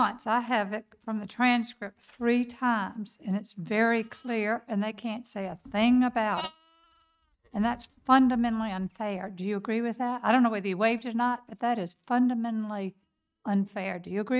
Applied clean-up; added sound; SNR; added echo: neural mask model RNNoise.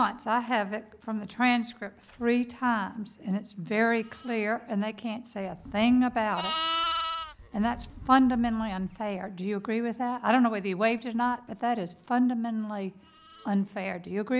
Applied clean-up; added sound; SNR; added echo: none; Livestock, farm animals, working animals; 13 dB; none.